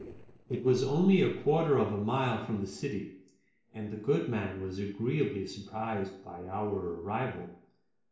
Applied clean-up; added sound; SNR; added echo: neural separator model SepFormer DNS4.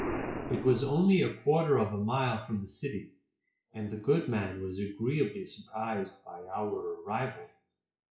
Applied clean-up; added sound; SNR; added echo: classical method WPE with log-MMSE.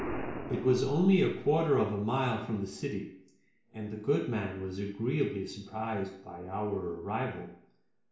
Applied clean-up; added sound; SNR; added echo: none; Explosion; 14 dB; reverberation time 0.6 s.